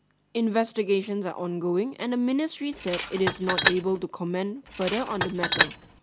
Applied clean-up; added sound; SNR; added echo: none; Tools; 1 dB; none.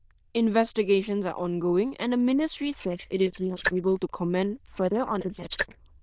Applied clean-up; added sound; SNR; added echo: neural diffusion model UNIVERSE++.